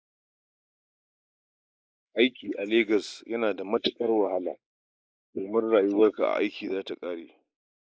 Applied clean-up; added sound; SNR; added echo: neural mask model Resemble Enhance denoiser.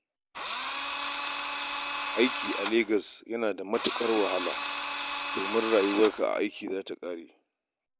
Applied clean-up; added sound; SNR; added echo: none; Drill; 0 dB; none.